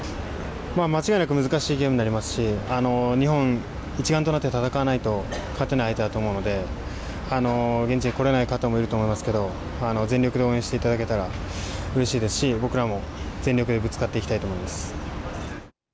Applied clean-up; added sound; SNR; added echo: none; none; none; none.